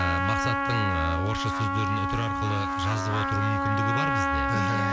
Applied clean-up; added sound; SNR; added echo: none; Trumpet; -1 dB; none.